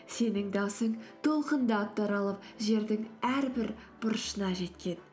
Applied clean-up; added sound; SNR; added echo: none; none; none; none.